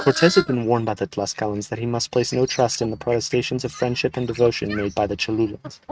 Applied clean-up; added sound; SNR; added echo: neural mask model RNNoise.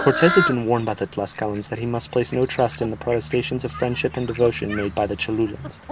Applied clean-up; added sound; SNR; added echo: none; Fowl; 8 dB; none.